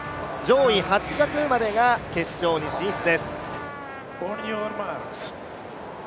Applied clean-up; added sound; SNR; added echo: none; Trumpet; 16 dB; none.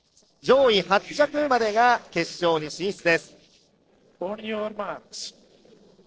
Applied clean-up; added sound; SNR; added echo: neural separator model SepFormer DNS4.